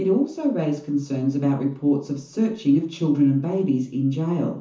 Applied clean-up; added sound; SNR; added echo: none; none; none; reverberation time 0.9 s.